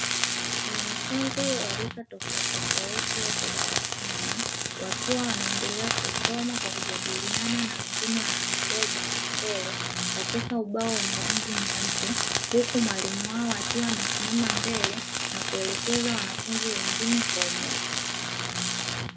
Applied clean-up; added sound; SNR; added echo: none; Tools; -4 dB; none.